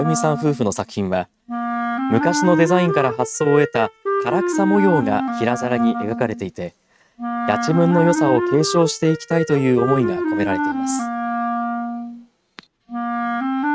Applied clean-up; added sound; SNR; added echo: neural mask model RNNoise.